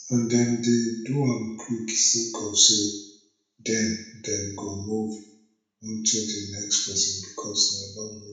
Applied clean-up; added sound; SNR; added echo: none; none; none; reverberation time 0.6 s.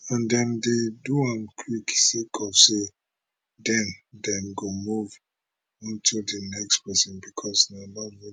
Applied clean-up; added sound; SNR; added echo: none; none; none; none.